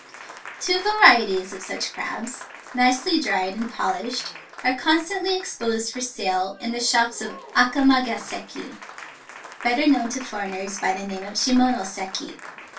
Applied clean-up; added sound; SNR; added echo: none; Applause; 17 dB; reverberation time 0.2 s.